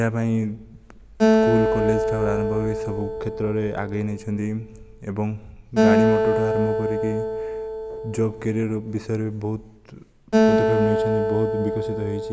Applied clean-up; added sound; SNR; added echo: none; Acoustic guitar; -3 dB; none.